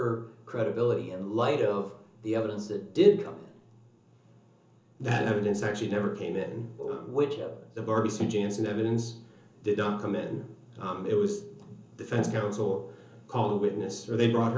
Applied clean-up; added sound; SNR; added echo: none; none; none; reverberation time 0.8 s.